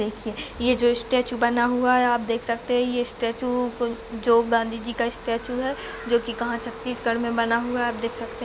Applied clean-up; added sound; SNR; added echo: none; Water; 19 dB; none.